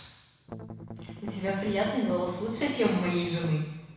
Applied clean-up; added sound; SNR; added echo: none; Strum; 11 dB; reverberation time 1.1 s.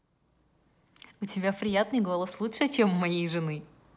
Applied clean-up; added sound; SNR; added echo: none; none; none; none.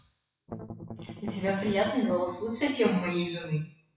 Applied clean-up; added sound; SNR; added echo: classical method WPE with log-MMSE.